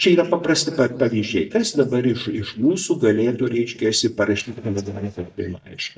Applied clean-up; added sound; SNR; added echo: neural mask model DeepFilterNet 3.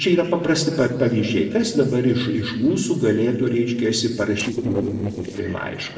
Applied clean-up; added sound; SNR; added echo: neural separator model SepFormer DNS4.